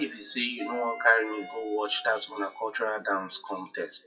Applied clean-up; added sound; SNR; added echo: classical method WPE with log-MMSE.